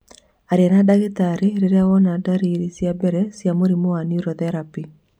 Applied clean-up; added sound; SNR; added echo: none; none; none; none.